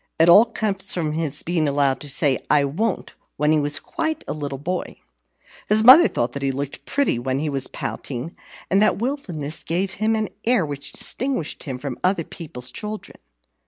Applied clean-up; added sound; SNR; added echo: none; none; none; none.